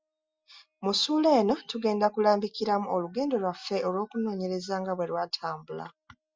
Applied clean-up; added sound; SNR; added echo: classical method Wiener filter.